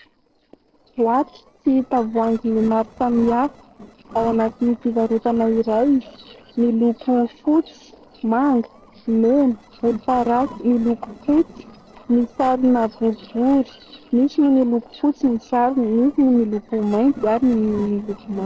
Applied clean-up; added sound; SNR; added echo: neural separator model SepFormer DNS4.